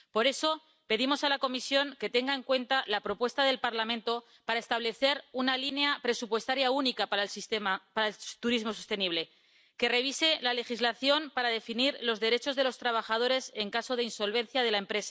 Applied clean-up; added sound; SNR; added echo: none; none; none; none.